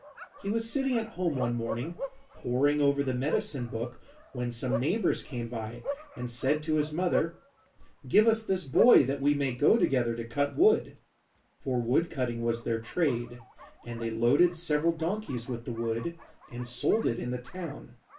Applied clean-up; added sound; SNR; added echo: none; Bark; 15 dB; reverberation time 0.2 s.